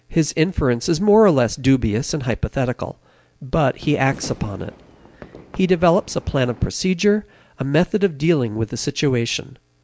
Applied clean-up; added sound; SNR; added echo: none; Fireworks; 19 dB; none.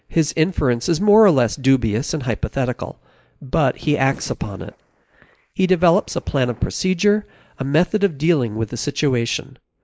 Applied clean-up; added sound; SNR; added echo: neural mask model Resemble Enhance denoiser.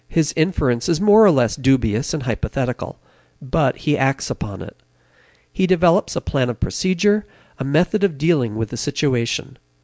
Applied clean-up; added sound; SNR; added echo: none; none; none; none.